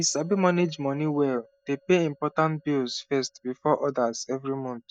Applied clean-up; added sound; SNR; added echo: neural mask model DeepFilterNet 3.